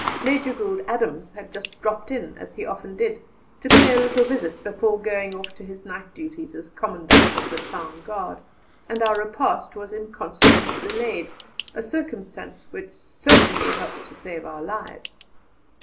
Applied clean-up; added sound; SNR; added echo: none; Gunshot, gunfire; -3 dB; reverberation time 0.5 s.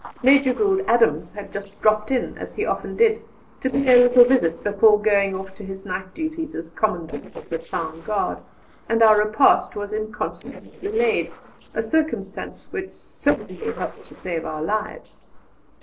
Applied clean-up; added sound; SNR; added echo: neural separator model SepFormer DNS4.